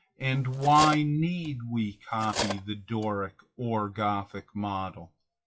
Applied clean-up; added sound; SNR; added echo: classical method WPE with log-MMSE.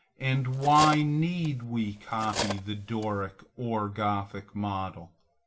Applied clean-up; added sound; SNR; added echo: none; Cutlery, silverware; 9 dB; reverberation time 0.2 s.